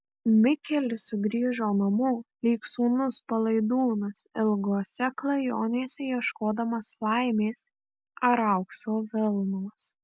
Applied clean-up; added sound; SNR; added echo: none; none; none; none.